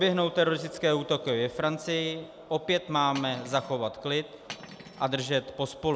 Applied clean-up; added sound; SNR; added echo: none; Cutlery, silverware; 16 dB; none.